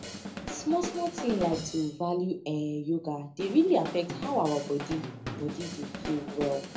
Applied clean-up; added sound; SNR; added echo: none; Drum kit; 9 dB; reverberation time 0.3 s.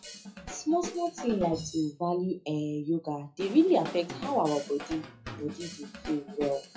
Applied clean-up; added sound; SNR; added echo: classical method WPE with log-MMSE.